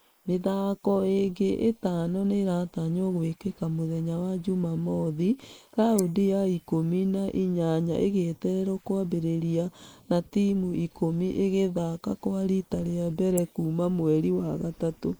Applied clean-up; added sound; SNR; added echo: neural mask model Resemble Enhance denoiser.